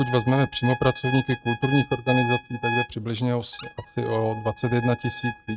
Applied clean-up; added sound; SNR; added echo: neural mask model RNNoise.